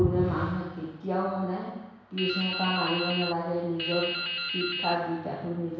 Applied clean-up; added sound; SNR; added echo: none; Drip; 4 dB; reverberation time 1.1 s.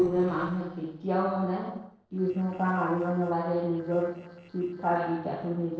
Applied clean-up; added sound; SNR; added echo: neural separator model SepFormer DNS4.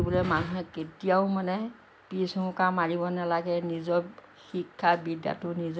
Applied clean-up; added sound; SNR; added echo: none; none; none; none.